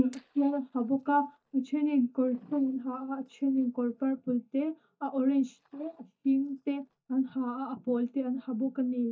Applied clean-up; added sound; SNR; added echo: neural mask model DeepFilterNet 3.